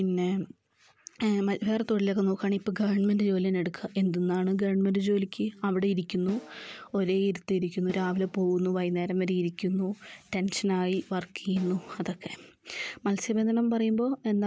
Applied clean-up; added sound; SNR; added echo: none; Snare drum; 18 dB; none.